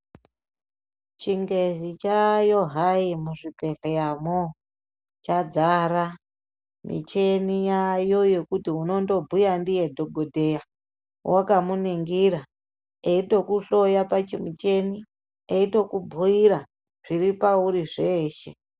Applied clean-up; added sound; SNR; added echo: none; none; none; none.